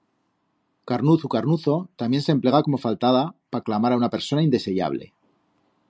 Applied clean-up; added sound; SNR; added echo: none; none; none; none.